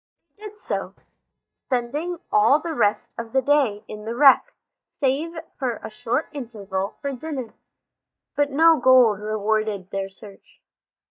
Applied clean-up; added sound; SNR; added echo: neural mask model DeepFilterNet 3.